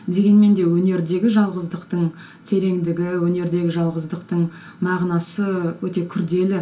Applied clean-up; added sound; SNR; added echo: none; none; none; reverberation time 0.2 s.